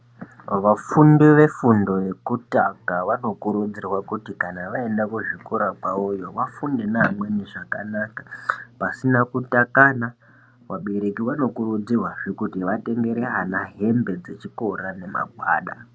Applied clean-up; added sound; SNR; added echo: none; none; none; none.